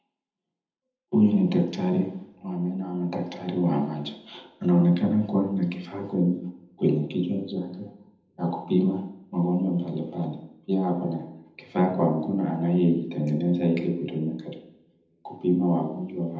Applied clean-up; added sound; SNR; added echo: none; none; none; reverberation time 0.8 s.